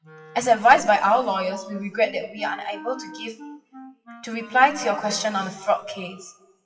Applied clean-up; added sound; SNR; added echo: classical method WPE with log-MMSE.